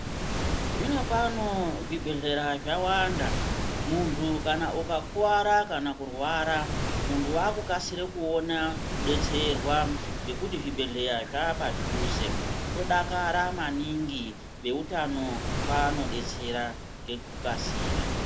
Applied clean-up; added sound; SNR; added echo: none; Waves, surf; 2 dB; none.